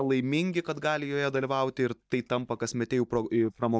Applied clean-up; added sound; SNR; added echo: neural mask model DeepFilterNet 3.